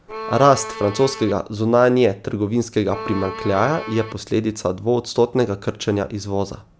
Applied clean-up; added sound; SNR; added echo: none; Bowed string instrument; 11 dB; none.